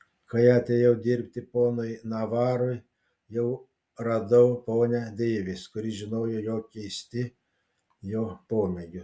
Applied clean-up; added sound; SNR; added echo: none; none; none; none.